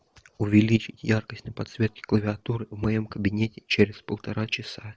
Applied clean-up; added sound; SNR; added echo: none; none; none; none.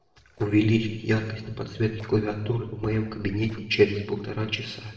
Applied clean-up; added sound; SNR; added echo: neural separator model SepFormer DNS4.